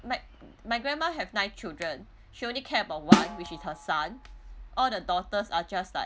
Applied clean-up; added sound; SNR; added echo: none; Snare drum; -4 dB; none.